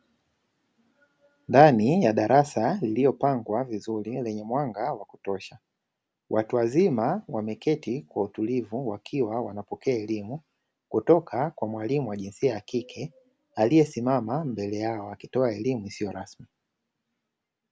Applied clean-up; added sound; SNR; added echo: none; none; none; none.